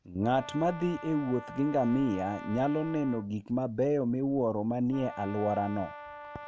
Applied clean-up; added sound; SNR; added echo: none; Brass instrument; 15 dB; none.